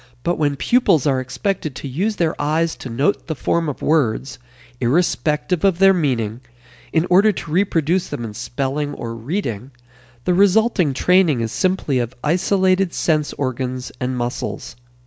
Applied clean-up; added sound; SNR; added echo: none; none; none; none.